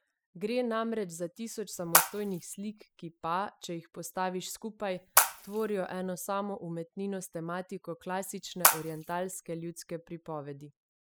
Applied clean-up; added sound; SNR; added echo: classical method spectral subtraction.